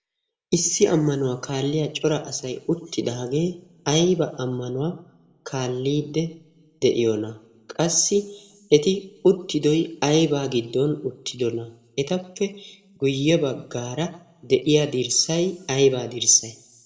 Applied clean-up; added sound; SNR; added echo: none; none; none; reverberation time 0.7 s.